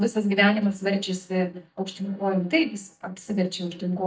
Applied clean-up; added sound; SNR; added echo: neural mask model DeepFilterNet 3.